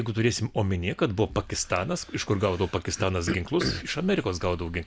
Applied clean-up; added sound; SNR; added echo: none; none; none; none.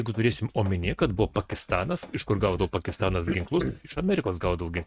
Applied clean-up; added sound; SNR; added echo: neural mask model RNNoise.